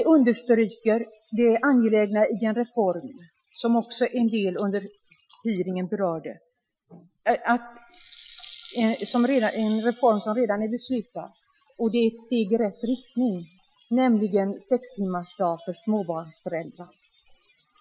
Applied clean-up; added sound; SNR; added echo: classical method Wiener filter.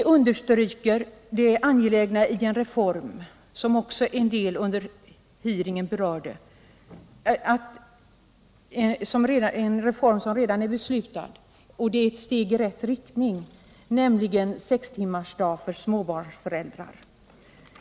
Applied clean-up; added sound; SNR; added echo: none; none; none; none.